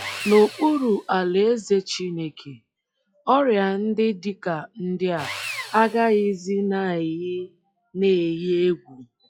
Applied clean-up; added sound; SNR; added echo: classical method log-MMSE.